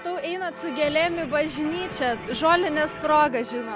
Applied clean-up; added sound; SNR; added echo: none; Engine / Boat, Water vehicle; 16 dB; none.